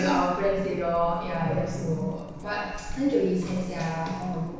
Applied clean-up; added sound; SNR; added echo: none; Dog; 14 dB; reverberation time 1.0 s.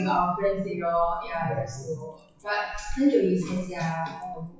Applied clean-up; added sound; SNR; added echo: classical method WPE with log-MMSE.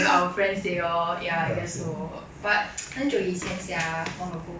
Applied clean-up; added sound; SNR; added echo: none; none; none; none.